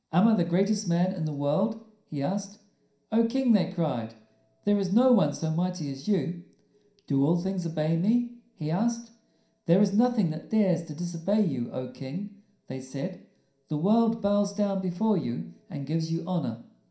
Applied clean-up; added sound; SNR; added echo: none; none; none; reverberation time 0.5 s.